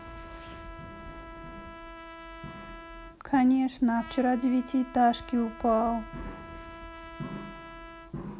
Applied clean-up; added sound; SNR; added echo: none; Trumpet; 16 dB; none.